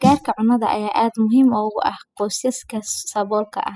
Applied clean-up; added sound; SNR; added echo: classical method spectral subtraction.